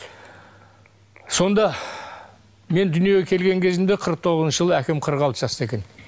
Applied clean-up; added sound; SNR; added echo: none; none; none; none.